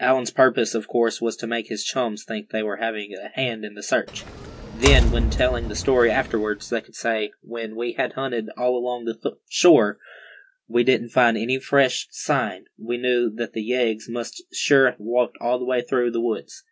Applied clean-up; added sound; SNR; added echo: none; Door; 1 dB; none.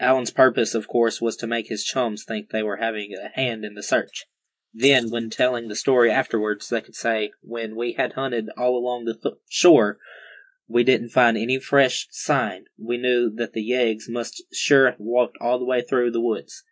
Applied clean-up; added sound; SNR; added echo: neural mask model Resemble Enhance denoiser.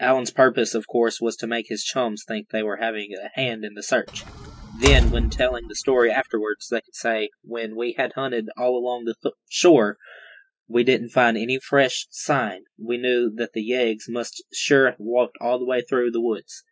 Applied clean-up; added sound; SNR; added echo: classical method spectral subtraction.